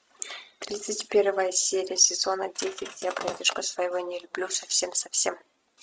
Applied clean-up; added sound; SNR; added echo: neural mask model RNNoise.